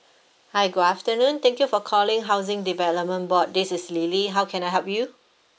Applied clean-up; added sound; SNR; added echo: none; none; none; none.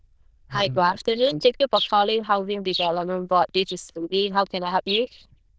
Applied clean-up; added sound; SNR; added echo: neural diffusion model UNIVERSE++.